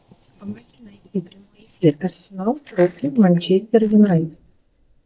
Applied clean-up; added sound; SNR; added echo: neural mask model DeepFilterNet 3.